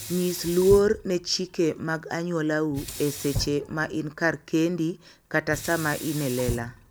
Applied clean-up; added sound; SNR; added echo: none; Sink (filling or washing); 12 dB; none.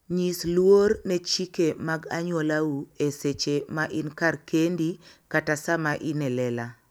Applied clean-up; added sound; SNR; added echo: none; none; none; none.